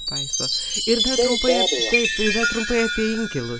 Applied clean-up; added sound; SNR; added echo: none; Chime; 1 dB; none.